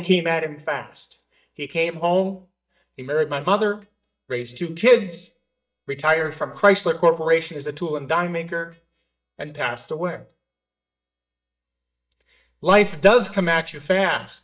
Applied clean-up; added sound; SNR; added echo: neural mask model DeepFilterNet 3.